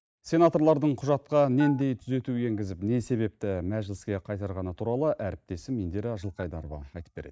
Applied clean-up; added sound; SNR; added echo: neural mask model DeepFilterNet 3.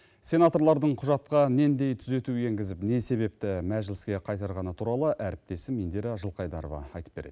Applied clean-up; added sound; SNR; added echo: none; none; none; none.